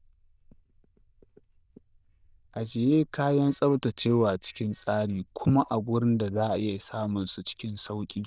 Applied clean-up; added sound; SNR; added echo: neural diffusion model UNIVERSE++.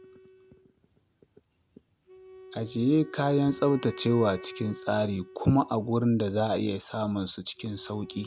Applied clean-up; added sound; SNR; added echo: none; Wind instrument, woodwind instrument; 19 dB; none.